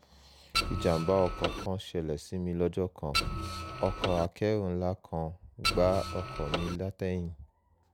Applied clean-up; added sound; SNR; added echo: none; Printer; 2 dB; none.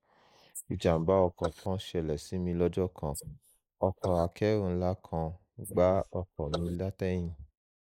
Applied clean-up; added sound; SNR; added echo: neural mask model Resemble Enhance denoiser.